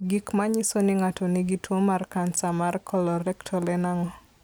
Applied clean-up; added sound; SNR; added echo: none; none; none; none.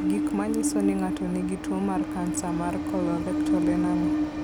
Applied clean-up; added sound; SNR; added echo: none; Train; -3 dB; none.